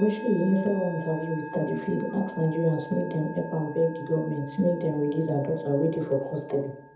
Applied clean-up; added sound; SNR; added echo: none; Musical instrument; 16 dB; reverberation time 0.7 s.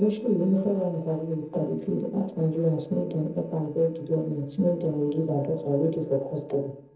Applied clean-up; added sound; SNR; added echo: neural separator model SepFormer DNS4.